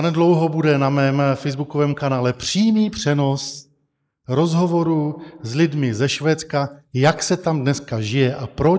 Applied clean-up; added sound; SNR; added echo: neural mask model Resemble Enhance denoiser.